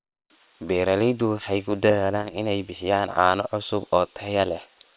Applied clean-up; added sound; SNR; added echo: neural separator model SepFormer WHAM!.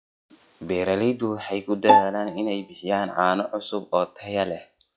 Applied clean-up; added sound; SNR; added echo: classical method log-MMSE.